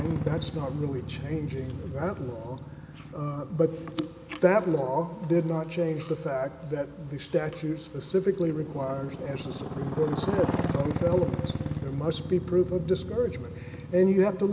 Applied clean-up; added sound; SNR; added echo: none; Motorcycle; 7 dB; none.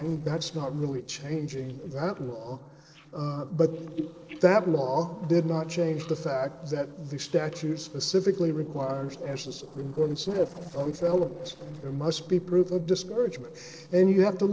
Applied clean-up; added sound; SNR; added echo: neural separator model SepFormer DNS4.